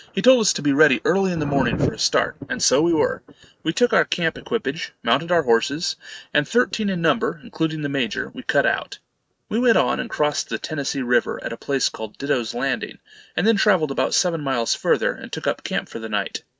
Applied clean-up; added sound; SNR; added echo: neural mask model RNNoise.